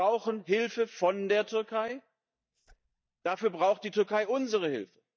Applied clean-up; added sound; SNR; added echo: neural mask model DeepFilterNet 3.